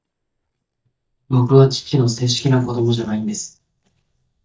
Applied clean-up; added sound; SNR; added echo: neural mask model DeepFilterNet 3.